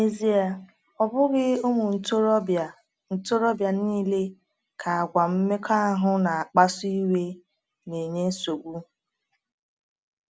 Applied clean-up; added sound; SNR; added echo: none; none; none; none.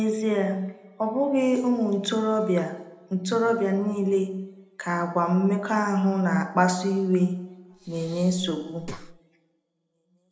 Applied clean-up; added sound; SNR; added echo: none; Breathing; 18 dB; reverberation time 0.7 s.